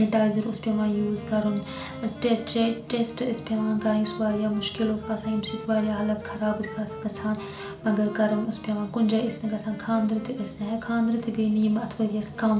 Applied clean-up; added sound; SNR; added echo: none; Wind instrument, woodwind instrument; 16 dB; reverberation time 0.4 s.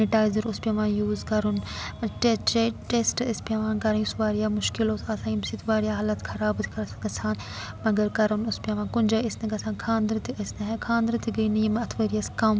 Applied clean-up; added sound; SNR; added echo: none; none; none; none.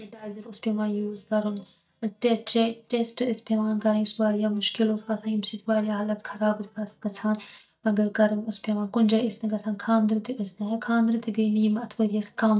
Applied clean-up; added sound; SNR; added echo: neural mask model DeepFilterNet 3.